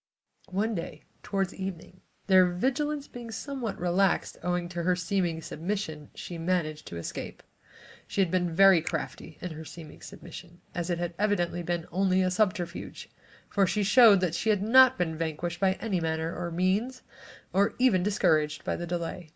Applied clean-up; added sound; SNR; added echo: neural mask model Resemble Enhance denoiser.